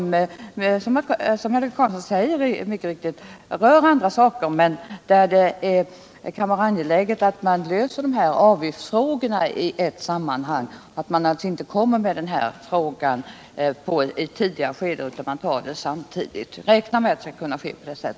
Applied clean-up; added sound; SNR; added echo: none; none; none; none.